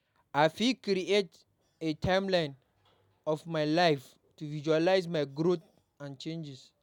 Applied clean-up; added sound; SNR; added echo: none; none; none; none.